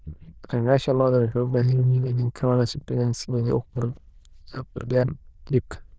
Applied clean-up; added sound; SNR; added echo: neural diffusion model UNIVERSE++.